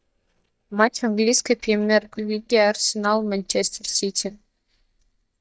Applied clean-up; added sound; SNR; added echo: neural mask model DeepFilterNet 3.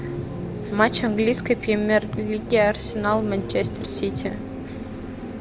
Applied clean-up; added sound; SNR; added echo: none; none; none; none.